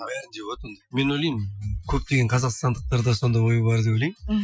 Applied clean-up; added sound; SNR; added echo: classical method Wiener filter.